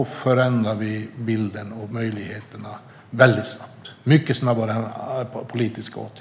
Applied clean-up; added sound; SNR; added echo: none; none; none; none.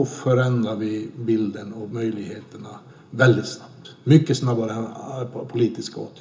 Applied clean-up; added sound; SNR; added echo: none; none; none; reverberation time 0.2 s.